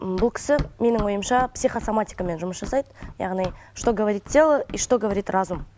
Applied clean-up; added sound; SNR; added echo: none; Run; 14 dB; none.